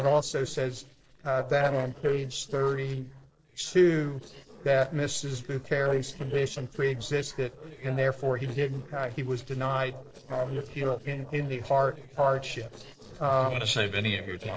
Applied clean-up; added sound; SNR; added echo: neural separator model SepFormer DNS4.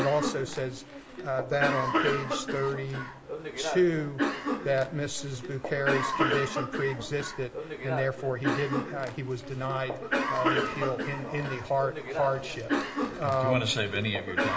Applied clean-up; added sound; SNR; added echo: none; Cough; 2 dB; reverberation time 0.9 s.